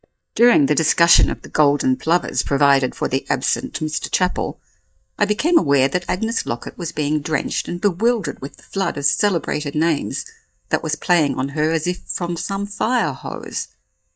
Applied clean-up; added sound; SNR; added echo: neural mask model DeepFilterNet 3.